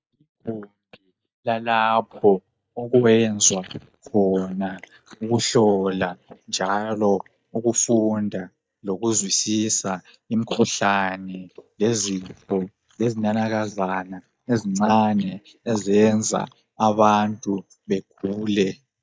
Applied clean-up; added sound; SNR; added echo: neural mask model DeepFilterNet 3.